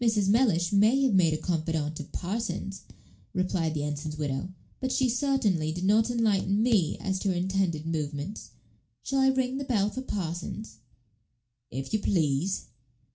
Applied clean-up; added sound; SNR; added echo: none; none; none; reverberation time 0.3 s.